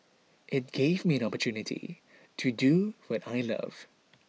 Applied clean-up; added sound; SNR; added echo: none; none; none; none.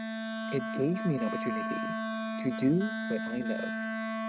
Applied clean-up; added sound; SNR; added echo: neural mask model RNNoise.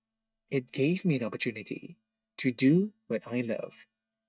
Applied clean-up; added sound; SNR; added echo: neural mask model DeepFilterNet 3.